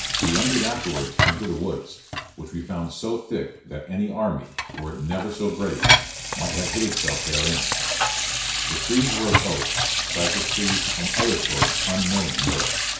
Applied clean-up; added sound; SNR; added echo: none; Sink (filling or washing) / Water tap, faucet; -3 dB; reverberation time 0.6 s.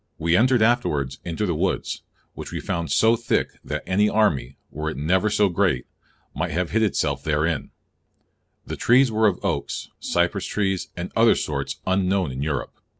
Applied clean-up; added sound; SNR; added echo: none; none; none; none.